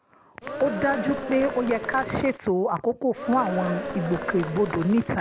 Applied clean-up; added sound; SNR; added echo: none; Cheering; 7 dB; none.